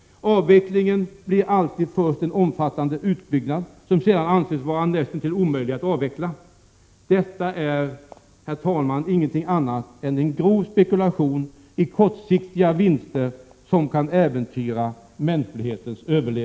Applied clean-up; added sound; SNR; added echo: none; none; none; none.